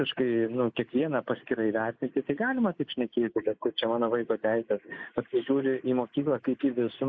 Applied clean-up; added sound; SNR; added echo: neural mask model Resemble Enhance denoiser.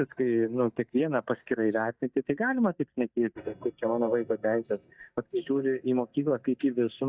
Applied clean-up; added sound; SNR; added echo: neural mask model DeepFilterNet 3.